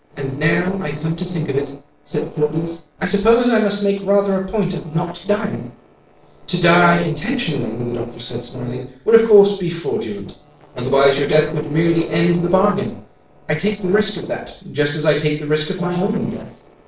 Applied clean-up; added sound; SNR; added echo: neural separator model SepFormer DNS4.